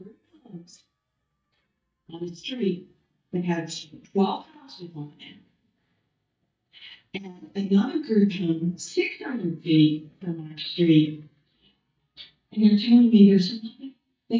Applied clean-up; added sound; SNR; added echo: neural mask model DeepFilterNet 3.